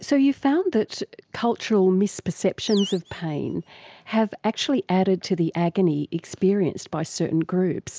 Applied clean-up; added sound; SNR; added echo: none; Animal; 19 dB; none.